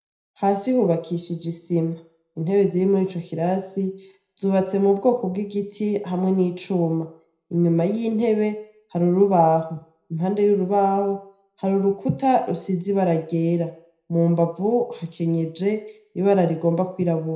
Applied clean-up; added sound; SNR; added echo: none; none; none; reverberation time 0.4 s.